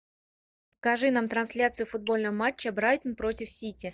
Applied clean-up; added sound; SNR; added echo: neural mask model DeepFilterNet 3.